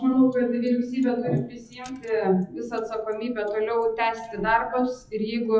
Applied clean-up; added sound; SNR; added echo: classical method WPE with log-MMSE.